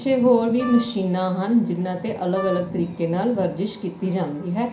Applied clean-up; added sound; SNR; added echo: none; Wind instrument, woodwind instrument; 14 dB; reverberation time 0.5 s.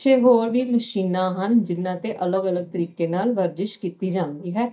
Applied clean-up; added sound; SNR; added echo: neural mask model DeepFilterNet 3.